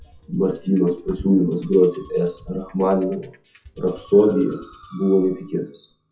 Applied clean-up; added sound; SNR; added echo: classical method WPE with log-MMSE.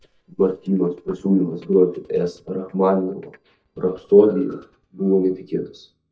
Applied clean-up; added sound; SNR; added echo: neural mask model DeepFilterNet 3.